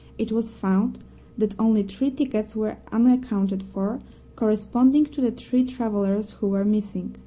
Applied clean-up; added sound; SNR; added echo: none; none; none; none.